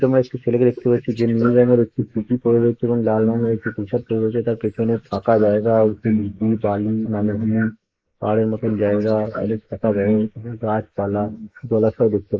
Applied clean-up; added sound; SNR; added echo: neural mask model Resemble Enhance denoiser.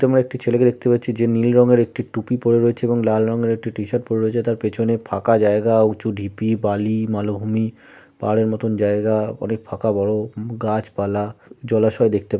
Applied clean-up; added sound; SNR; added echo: none; none; none; none.